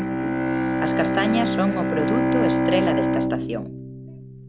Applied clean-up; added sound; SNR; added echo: none; Bowed string instrument; -4 dB; none.